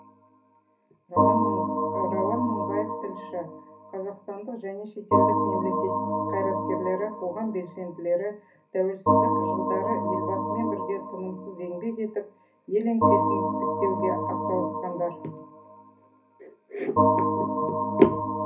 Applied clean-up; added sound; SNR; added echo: none; Organ; -3 dB; reverberation time 0.4 s.